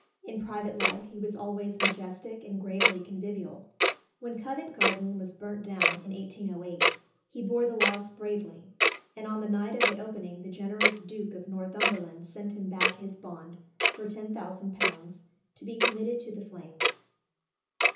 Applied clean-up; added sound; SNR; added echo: none; Tick-tock; -4 dB; reverberation time 1.2 s.